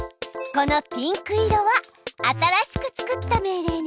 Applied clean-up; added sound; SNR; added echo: none; none; none; none.